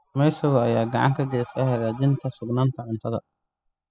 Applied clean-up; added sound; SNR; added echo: classical method spectral subtraction.